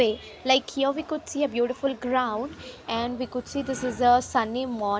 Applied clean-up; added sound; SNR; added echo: none; none; none; none.